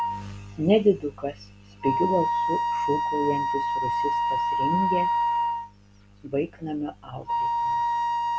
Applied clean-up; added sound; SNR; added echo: none; Wind instrument, woodwind instrument; -2 dB; none.